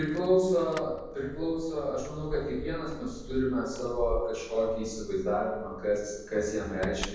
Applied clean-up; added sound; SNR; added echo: none; Keys jangling; 12 dB; reverberation time 1.1 s.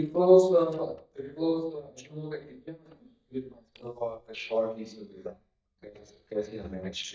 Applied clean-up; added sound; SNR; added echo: neural mask model DeepFilterNet 3.